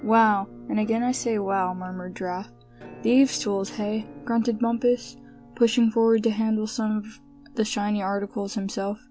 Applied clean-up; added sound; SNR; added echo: none; Musical instrument; 20 dB; none.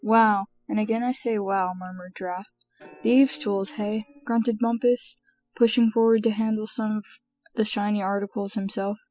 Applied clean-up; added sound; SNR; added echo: classical method spectral subtraction.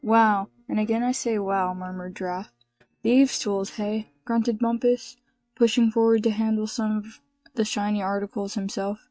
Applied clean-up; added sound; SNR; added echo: neural mask model RNNoise.